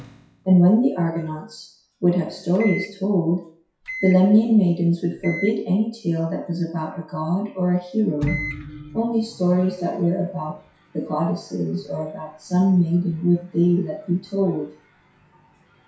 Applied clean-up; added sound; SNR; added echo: classical method WPE with log-MMSE.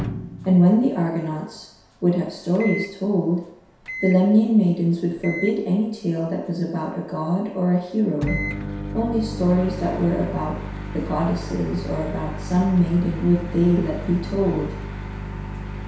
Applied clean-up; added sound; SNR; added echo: none; Microwave oven; 10 dB; reverberation time 0.7 s.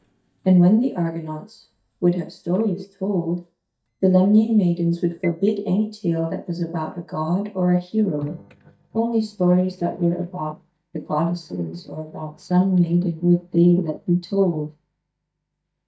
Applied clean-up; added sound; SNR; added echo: neural mask model DeepFilterNet 3.